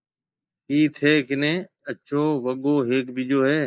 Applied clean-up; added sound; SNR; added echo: neural mask model Resemble Enhance denoiser.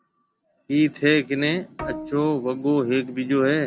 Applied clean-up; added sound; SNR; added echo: none; Bowed string instrument; 14 dB; none.